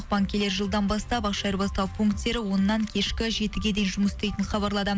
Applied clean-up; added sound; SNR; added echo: none; none; none; none.